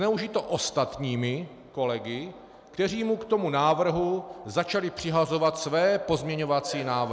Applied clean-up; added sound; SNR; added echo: none; none; none; none.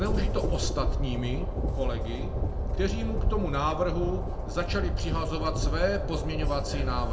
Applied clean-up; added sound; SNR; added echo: none; Train; -3 dB; reverberation time 0.2 s.